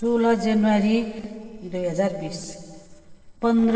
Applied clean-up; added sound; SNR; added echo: neural separator model SepFormer DNS4.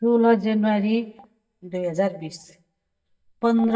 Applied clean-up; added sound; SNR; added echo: neural mask model DeepFilterNet 3.